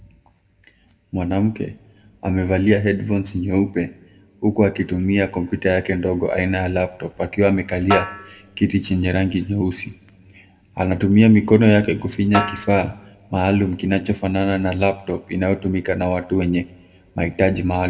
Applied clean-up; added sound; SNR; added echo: none; Snare drum; 9 dB; reverberation time 0.9 s.